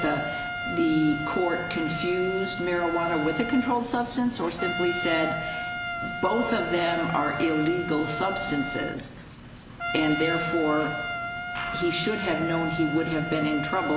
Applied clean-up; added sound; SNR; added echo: none; Trumpet; 6 dB; none.